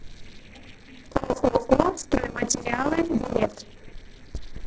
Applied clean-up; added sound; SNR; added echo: neural separator model SepFormer DNS4.